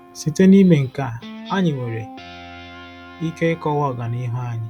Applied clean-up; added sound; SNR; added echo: none; Guitar; 20 dB; none.